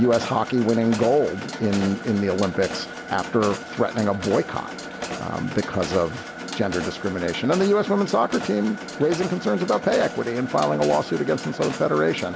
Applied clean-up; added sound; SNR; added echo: none; Mechanisms; 10 dB; none.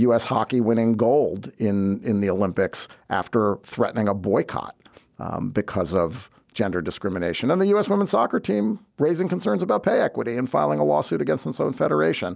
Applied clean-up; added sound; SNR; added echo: none; none; none; none.